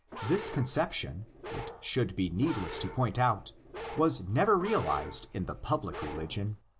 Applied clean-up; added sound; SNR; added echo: none; Bark; 13 dB; none.